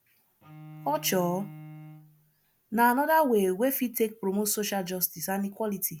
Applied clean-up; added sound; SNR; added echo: none; Bowed string instrument; 19 dB; none.